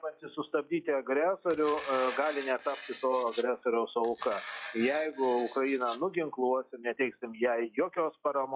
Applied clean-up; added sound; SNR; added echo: classical method log-MMSE.